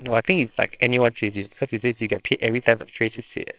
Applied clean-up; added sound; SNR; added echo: neural separator model SepFormer WHAMR!.